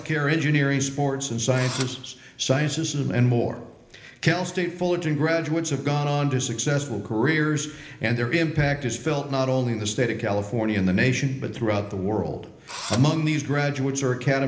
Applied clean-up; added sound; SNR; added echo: none; Engine / Drill; 12 dB; reverberation time 0.8 s.